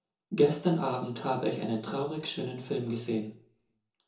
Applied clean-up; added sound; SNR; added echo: none; none; none; reverberation time 0.6 s.